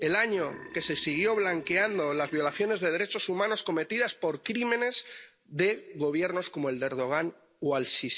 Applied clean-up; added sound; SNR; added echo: none; Burping, eructation; 19 dB; none.